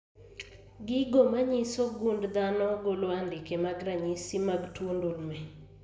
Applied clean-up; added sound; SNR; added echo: none; none; none; reverberation time 1.5 s.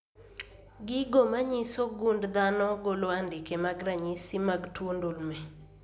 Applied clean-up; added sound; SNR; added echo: none; none; none; none.